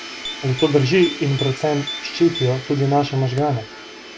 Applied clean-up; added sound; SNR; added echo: none; Domestic sounds, home sounds + Typing; 12 dB; none.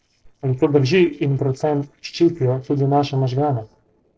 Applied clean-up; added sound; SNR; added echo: neural separator model SepFormer DNS4.